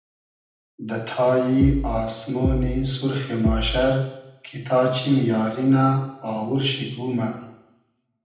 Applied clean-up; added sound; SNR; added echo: none; Bass drum; 1 dB; reverberation time 0.8 s.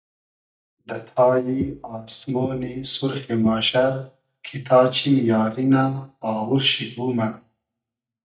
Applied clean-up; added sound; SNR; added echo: neural mask model DeepFilterNet 3.